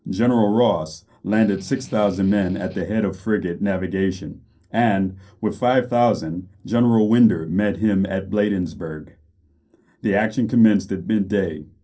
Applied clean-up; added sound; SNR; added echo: neural separator model SepFormer DNS4.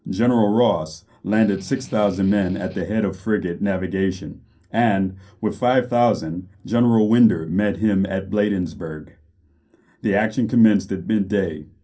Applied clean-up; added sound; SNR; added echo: none; Strum; 19 dB; reverberation time 0.3 s.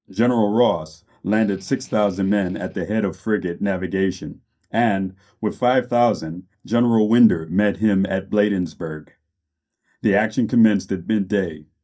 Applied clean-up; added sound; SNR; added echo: neural mask model DeepFilterNet 3.